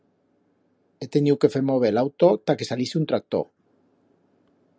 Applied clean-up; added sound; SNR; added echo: none; none; none; none.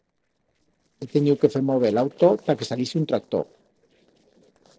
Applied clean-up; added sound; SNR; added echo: neural separator model SepFormer DNS4.